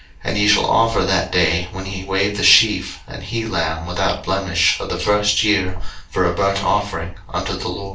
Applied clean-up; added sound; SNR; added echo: none; none; none; reverberation time 0.3 s.